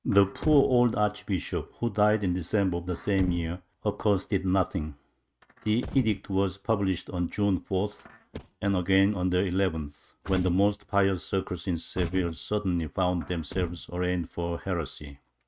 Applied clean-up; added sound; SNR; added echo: neural mask model RNNoise.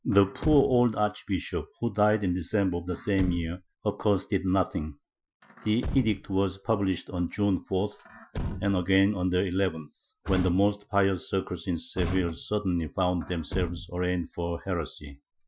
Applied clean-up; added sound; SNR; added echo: classical method Wiener filter.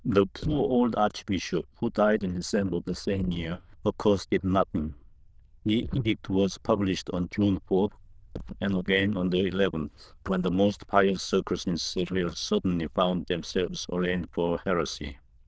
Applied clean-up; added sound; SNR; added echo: neural diffusion model UNIVERSE++.